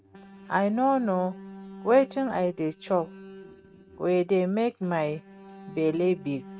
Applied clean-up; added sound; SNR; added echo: neural mask model RNNoise.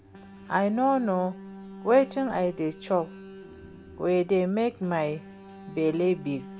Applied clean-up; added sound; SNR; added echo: none; Alarm; 17 dB; none.